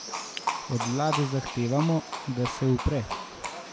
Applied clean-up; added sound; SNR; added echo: none; Livestock, farm animals, working animals; 6 dB; none.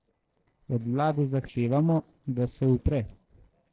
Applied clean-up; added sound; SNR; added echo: neural separator model SepFormer DNS4.